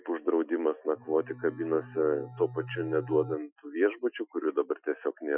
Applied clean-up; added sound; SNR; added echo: classical method Wiener filter.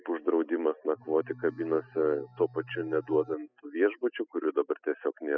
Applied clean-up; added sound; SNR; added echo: classical method spectral subtraction.